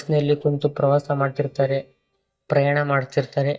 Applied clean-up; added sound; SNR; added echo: neural mask model DeepFilterNet 3.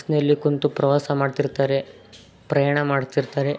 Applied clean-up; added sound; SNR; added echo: none; none; none; none.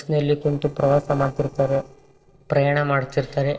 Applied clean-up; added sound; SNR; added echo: neural separator model SepFormer DNS4.